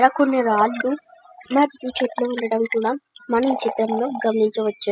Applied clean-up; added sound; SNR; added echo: classical method spectral subtraction.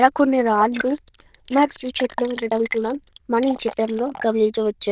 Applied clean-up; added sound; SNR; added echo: neural diffusion model UNIVERSE++.